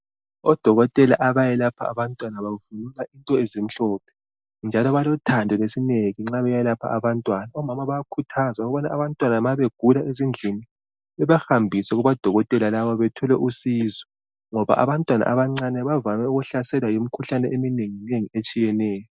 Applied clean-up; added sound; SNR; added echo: none; none; none; none.